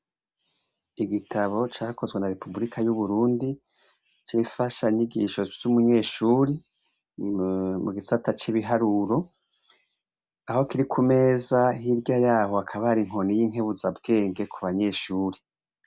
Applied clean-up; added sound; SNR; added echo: none; none; none; none.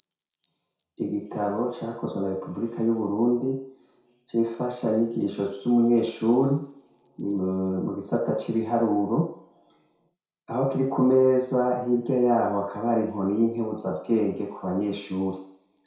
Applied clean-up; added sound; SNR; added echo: none; Chime; 13 dB; reverberation time 0.6 s.